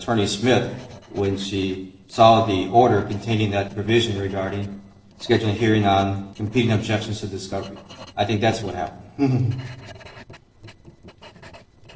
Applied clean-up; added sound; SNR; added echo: neural separator model SepFormer DNS4.